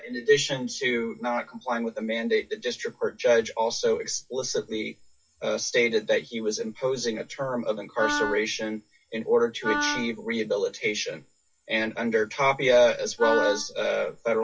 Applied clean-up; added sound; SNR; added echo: classical method WPE with log-MMSE.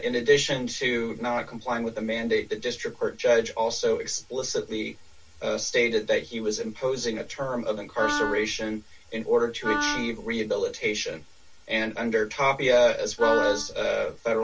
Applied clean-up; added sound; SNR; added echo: none; Wind instrument, woodwind instrument; 5 dB; reverberation time 0.1 s.